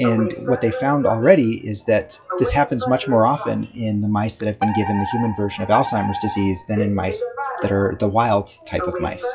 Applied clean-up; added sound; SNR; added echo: classical method WPE with log-MMSE.